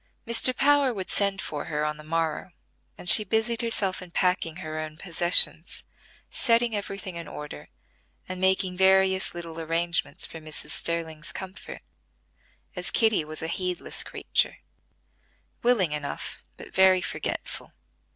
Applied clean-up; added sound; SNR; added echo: none; none; none; none.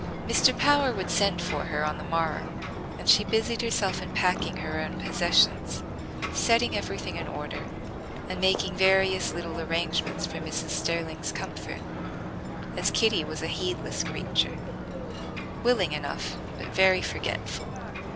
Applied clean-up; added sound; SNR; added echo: none; Ocean; 5 dB; none.